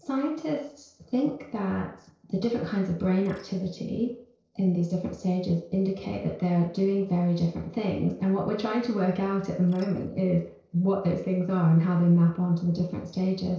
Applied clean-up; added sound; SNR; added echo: neural separator model SepFormer DNS4.